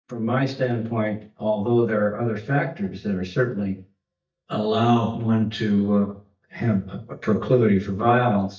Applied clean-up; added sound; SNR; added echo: neural mask model DeepFilterNet 3.